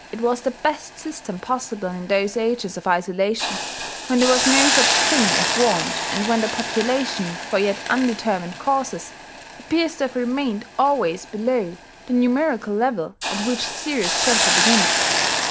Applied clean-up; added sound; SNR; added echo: none; Hiss; 2 dB; none.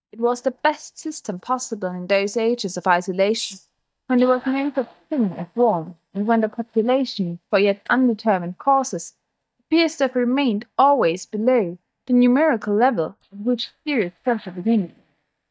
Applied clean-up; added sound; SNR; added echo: neural mask model DeepFilterNet 3.